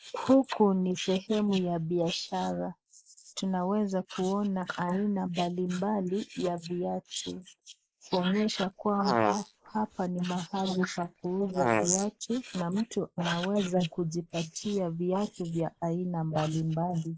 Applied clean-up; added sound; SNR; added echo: neural mask model Resemble Enhance denoiser.